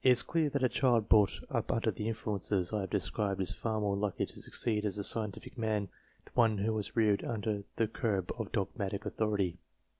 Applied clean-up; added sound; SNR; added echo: none; none; none; none.